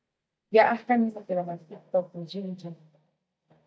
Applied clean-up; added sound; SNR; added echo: neural mask model DeepFilterNet 3.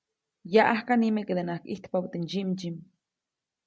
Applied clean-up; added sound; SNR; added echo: none; none; none; none.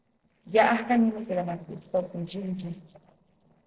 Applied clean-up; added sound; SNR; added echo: neural separator model SepFormer DNS4.